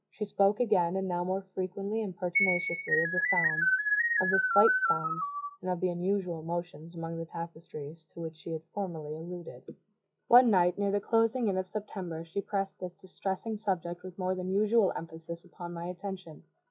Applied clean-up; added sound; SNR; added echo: classical method log-MMSE.